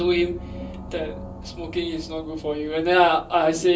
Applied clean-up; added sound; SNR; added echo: none; Gong; 14 dB; reverberation time 0.3 s.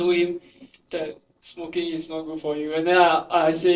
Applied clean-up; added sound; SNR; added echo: neural separator model SepFormer DNS4.